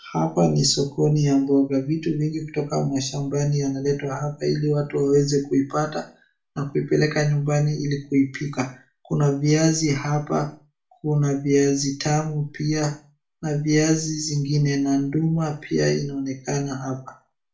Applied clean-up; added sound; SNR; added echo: none; none; none; reverberation time 0.3 s.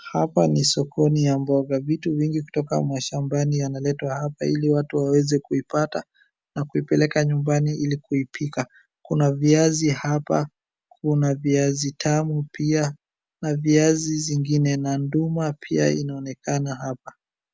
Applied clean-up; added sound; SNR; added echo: none; none; none; none.